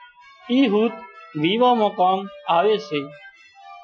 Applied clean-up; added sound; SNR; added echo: classical method Wiener filter.